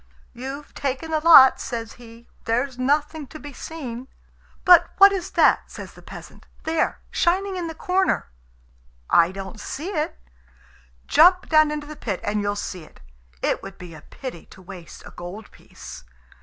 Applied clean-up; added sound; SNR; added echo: none; none; none; none.